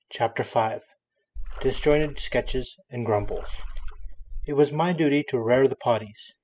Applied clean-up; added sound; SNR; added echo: classical method spectral subtraction.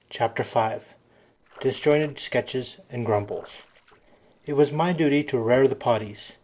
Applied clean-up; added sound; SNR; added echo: neural separator model SepFormer DNS4.